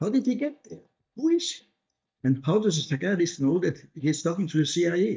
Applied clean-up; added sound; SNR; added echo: neural mask model DeepFilterNet 3.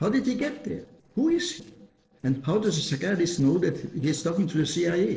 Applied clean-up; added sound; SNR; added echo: neural separator model SepFormer DNS4.